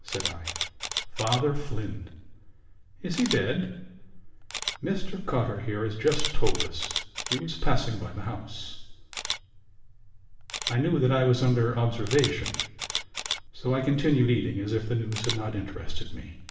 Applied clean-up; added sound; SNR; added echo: none; Camera; 10 dB; reverberation time 0.9 s.